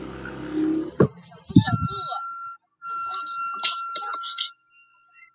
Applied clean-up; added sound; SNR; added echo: classical method spectral subtraction.